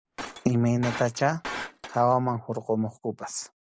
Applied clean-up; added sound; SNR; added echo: none; Shatter; 12 dB; none.